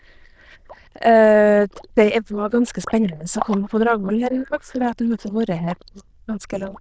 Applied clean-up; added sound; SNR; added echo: neural diffusion model UNIVERSE++.